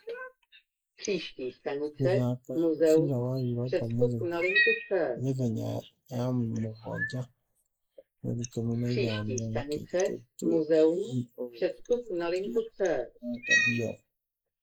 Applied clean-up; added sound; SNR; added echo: neural mask model Resemble Enhance denoiser.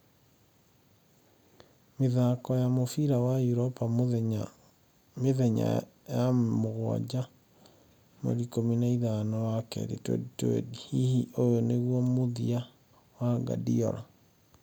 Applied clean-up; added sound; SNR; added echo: none; none; none; none.